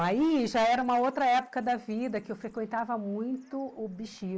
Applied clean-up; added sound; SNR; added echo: neural mask model Resemble Enhance denoiser.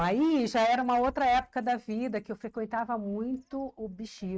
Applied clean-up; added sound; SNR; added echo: neural mask model RNNoise.